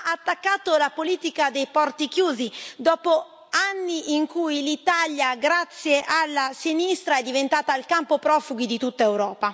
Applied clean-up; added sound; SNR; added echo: none; none; none; none.